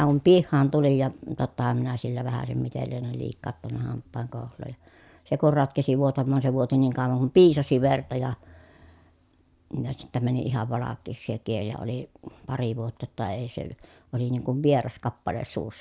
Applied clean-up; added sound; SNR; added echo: none; none; none; none.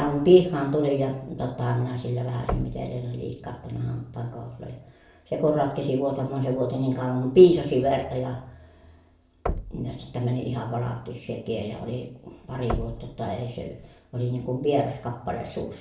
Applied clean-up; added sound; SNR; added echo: none; Knock; 13 dB; reverberation time 0.5 s.